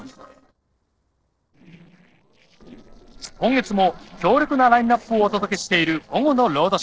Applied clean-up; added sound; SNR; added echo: neural separator model SepFormer DNS4.